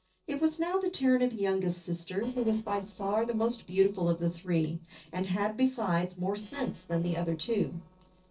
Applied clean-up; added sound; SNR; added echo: neural separator model SepFormer DNS4.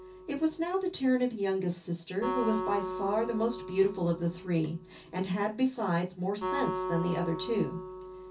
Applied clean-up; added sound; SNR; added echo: none; Acoustic guitar; 8 dB; reverberation time 0.3 s.